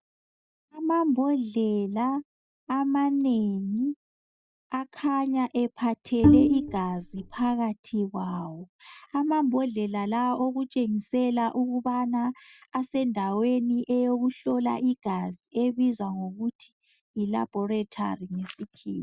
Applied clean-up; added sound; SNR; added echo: neural mask model DeepFilterNet 3.